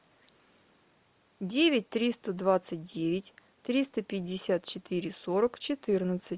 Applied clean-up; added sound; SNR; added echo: none; none; none; none.